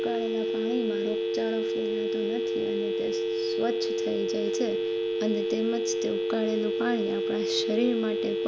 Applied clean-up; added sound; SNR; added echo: none; Telephone; -4 dB; none.